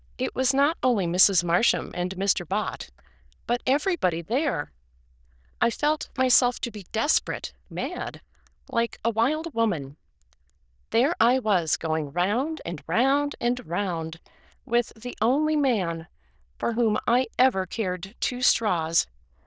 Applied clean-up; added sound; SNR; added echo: neural diffusion model UNIVERSE++.